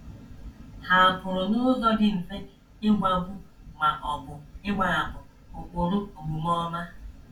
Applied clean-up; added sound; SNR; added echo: none; none; none; reverberation time 0.2 s.